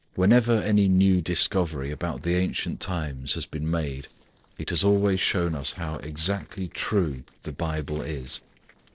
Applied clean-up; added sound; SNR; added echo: neural separator model SepFormer DNS4.